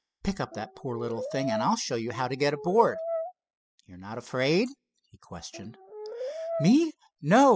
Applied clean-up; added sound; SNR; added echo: classical method spectral subtraction.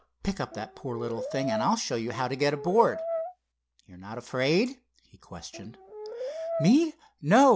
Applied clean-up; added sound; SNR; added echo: none; Brass instrument; 8 dB; none.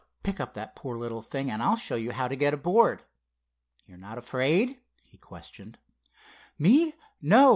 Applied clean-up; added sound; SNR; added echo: none; none; none; none.